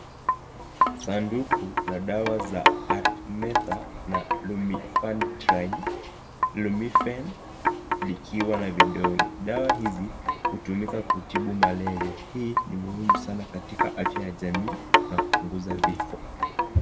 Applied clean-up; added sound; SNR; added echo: none; Wind chime; -4 dB; reverberation time 1.0 s.